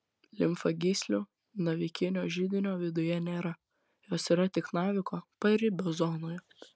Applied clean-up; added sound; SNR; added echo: none; none; none; none.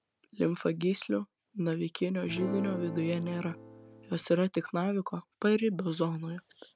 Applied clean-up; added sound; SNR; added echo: none; Acoustic guitar / Strum; 9 dB; none.